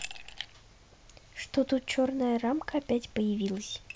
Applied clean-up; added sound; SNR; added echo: none; Glass; 16 dB; none.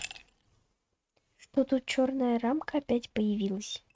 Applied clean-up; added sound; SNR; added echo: neural mask model RNNoise.